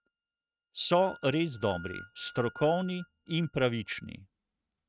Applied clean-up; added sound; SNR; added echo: neural mask model RNNoise.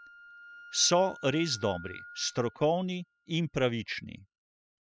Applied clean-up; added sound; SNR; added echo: classical method spectral subtraction.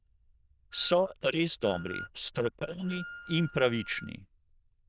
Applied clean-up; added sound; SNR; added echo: neural diffusion model UNIVERSE++.